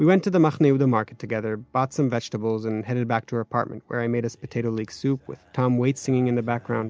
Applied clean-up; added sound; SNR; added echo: none; none; none; none.